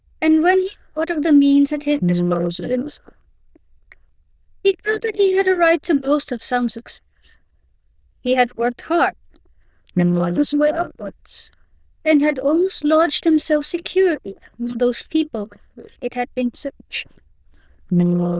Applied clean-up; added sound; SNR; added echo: neural diffusion model UNIVERSE++.